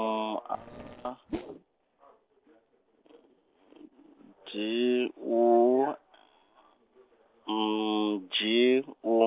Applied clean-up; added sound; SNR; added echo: neural separator model SepFormer DNS4.